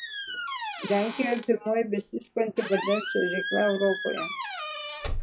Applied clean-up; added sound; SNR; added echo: classical method log-MMSE.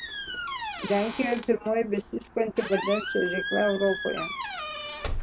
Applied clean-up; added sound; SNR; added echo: none; Squeak; 6 dB; none.